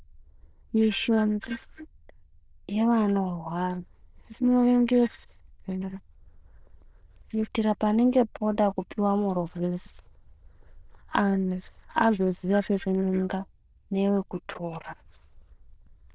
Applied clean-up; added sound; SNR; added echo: neural diffusion model UNIVERSE++.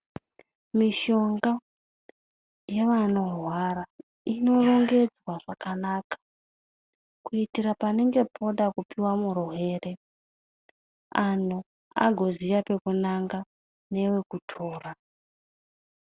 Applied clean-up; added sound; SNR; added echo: none; none; none; none.